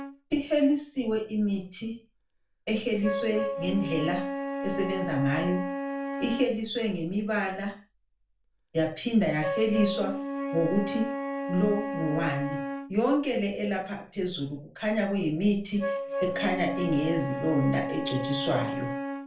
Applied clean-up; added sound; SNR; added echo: none; Wind instrument, woodwind instrument; 6 dB; reverberation time 0.3 s.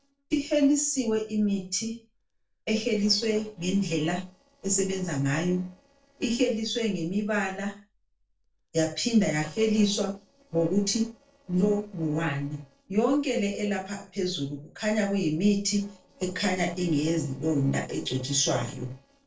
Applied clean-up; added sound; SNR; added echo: neural separator model SepFormer DNS4.